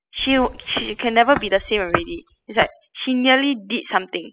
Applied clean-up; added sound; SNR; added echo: classical method spectral subtraction.